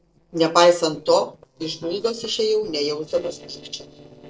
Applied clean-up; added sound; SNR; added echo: neural separator model SepFormer DNS4.